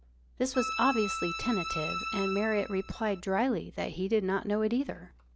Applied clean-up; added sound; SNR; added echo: none; Bowed string instrument; 5 dB; none.